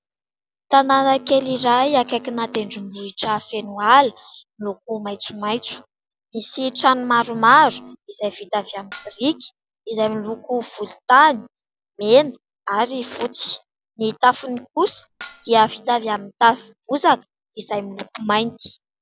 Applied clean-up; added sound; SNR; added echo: none; Dishes, pots, and pans; 19 dB; none.